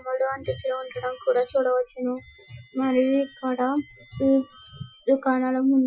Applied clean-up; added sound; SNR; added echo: classical method Wiener filter.